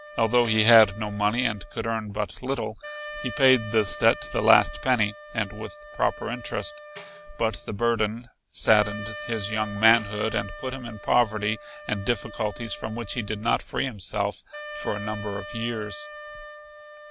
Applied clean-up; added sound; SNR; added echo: none; Tambourine + Wind instrument, woodwind instrument; 14 dB; none.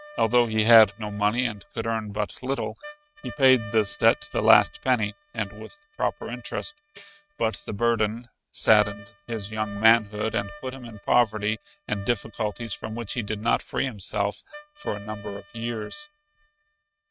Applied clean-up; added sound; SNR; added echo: neural mask model RNNoise.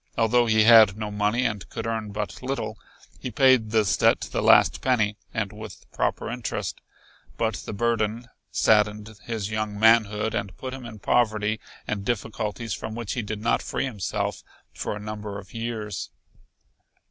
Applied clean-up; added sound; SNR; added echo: none; none; none; none.